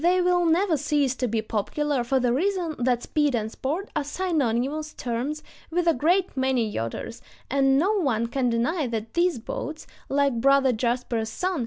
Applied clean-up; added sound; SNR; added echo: none; none; none; none.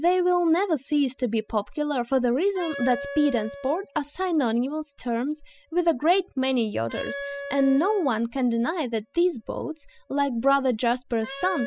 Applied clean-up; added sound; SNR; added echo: classical method spectral subtraction.